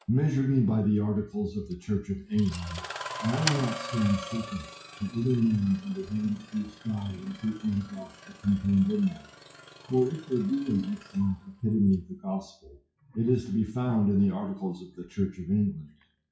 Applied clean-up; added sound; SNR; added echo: classical method WPE with log-MMSE.